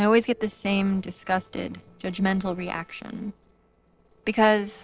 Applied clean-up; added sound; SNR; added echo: neural separator model SepFormer DNS4.